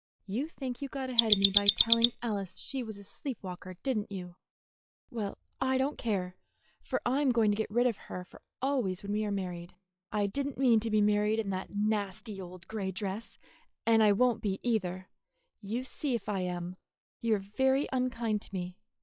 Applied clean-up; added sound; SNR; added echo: classical method log-MMSE.